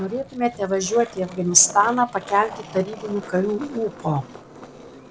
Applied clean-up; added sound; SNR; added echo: none; Skateboard; 17 dB; none.